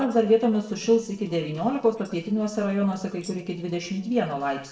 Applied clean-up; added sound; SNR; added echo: neural separator model SepFormer DNS4.